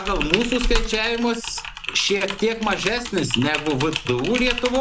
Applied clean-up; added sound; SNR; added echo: none; Typing; 5 dB; none.